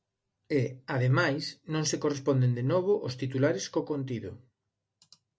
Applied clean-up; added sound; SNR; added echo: none; none; none; none.